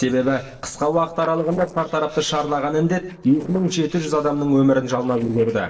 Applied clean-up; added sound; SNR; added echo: neural separator model SepFormer DNS4.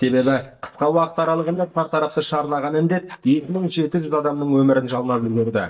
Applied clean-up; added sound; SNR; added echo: neural mask model DeepFilterNet 3.